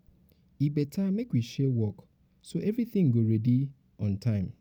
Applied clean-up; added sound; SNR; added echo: none; none; none; none.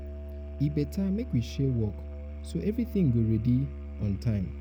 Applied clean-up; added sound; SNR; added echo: none; Musical instrument; 9 dB; none.